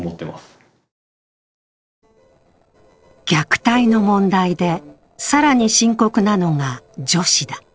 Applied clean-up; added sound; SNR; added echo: neural separator model SepFormer DNS4.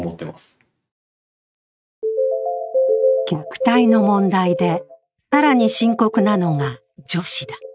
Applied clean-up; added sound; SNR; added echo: neural mask model RNNoise.